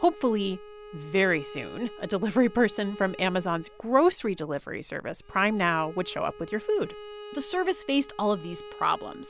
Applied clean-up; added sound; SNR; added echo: none; Bowed string instrument; 17 dB; none.